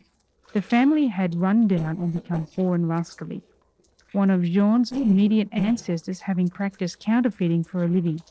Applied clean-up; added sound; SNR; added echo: neural separator model SepFormer DNS4.